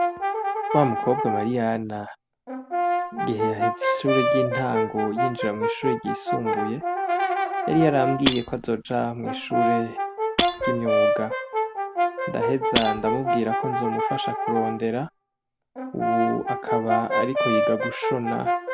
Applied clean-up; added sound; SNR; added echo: none; Shatter + Brass instrument; -2 dB; none.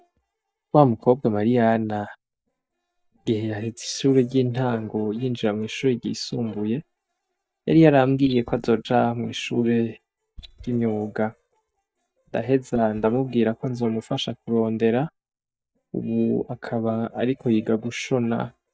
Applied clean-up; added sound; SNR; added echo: neural mask model DeepFilterNet 3.